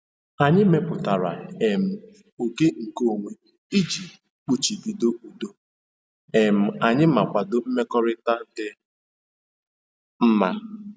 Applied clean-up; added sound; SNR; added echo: none; none; none; none.